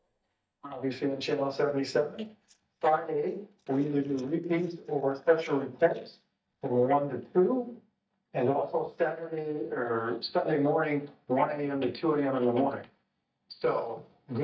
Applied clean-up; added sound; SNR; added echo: neural mask model DeepFilterNet 3.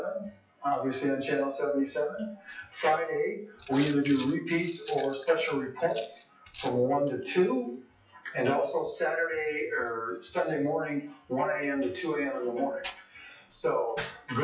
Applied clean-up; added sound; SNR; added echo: classical method WPE with log-MMSE.